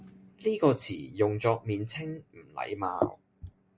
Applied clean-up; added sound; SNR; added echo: none; none; none; none.